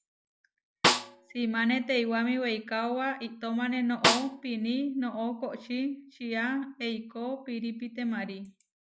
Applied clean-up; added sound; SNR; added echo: none; Snare drum; -2 dB; none.